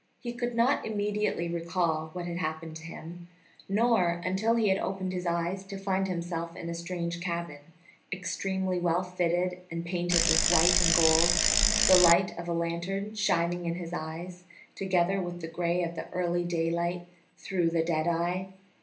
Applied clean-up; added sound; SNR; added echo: none; Bicycle; -4 dB; reverberation time 0.3 s.